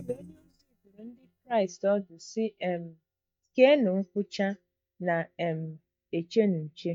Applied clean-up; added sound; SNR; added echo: neural mask model DeepFilterNet 3.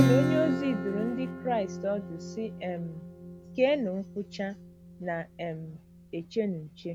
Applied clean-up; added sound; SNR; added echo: none; Acoustic guitar / Strum; 1 dB; none.